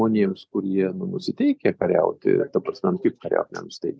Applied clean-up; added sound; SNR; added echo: none; none; none; none.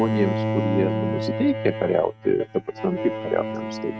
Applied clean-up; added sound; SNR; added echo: neural mask model RNNoise.